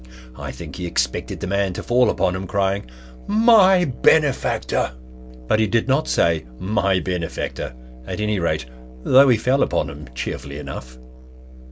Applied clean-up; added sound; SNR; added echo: none; Musical instrument; 17 dB; none.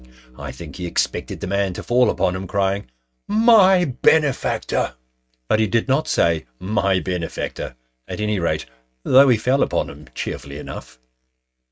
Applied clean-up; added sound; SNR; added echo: neural mask model RNNoise.